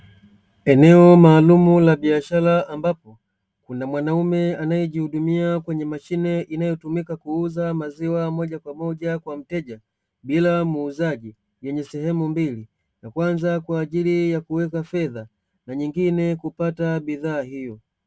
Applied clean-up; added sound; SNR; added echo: none; none; none; none.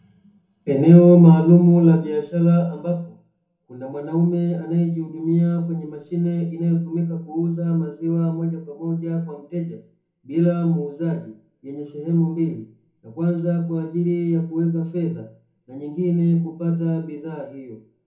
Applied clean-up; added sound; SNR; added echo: none; none; none; reverberation time 0.6 s.